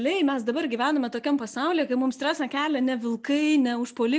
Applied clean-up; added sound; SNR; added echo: none; none; none; none.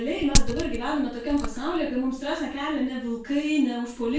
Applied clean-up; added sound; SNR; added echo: none; Glass; 2 dB; reverberation time 0.4 s.